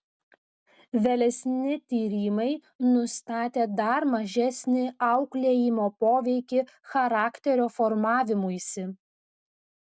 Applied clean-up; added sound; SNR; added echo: none; none; none; none.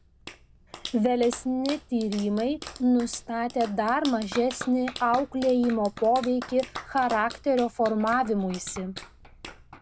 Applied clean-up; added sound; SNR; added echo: none; Clapping; 15 dB; none.